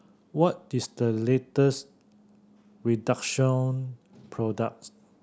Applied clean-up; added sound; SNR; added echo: none; none; none; none.